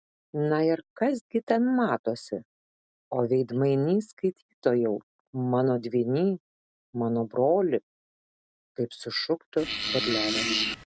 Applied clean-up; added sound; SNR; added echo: none; Fart; 1 dB; none.